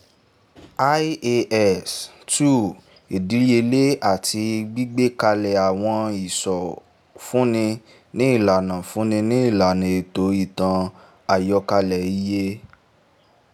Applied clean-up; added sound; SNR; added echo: none; none; none; none.